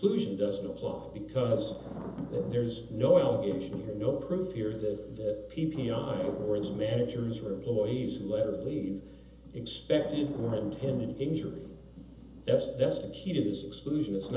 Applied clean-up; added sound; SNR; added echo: none; Thunder / Rain; 16 dB; reverberation time 0.7 s.